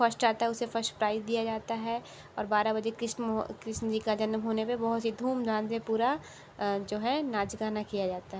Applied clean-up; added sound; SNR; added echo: none; none; none; none.